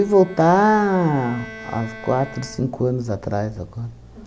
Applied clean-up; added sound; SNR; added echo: none; Bowed string instrument; 19 dB; none.